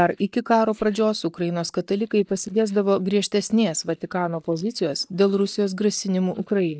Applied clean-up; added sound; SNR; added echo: neural mask model DeepFilterNet 3.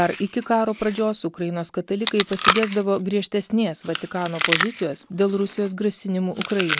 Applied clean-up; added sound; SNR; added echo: none; Chewing, mastication; 4 dB; none.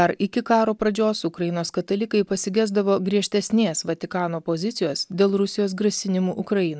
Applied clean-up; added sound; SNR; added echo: none; none; none; none.